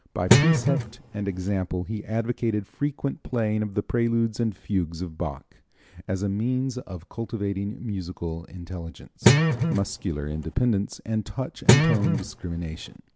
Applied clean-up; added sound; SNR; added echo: none; Guitar; -5 dB; none.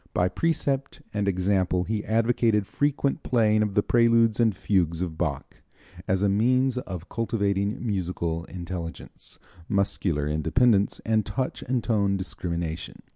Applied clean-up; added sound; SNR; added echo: none; none; none; none.